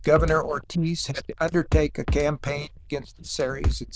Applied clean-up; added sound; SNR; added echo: neural diffusion model UNIVERSE++.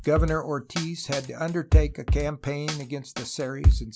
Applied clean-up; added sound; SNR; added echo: none; Drum kit; -3 dB; none.